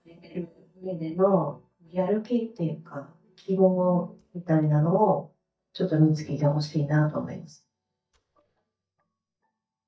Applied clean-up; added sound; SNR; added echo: neural mask model DeepFilterNet 3.